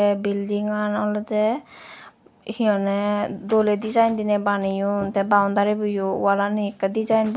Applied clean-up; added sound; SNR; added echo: none; none; none; none.